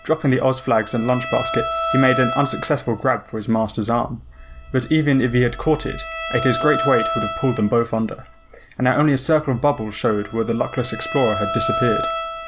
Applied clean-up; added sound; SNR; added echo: none; Bowed string instrument; 8 dB; none.